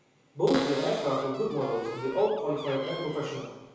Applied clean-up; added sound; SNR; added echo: none; Cupboard open or close; 10 dB; reverberation time 1.1 s.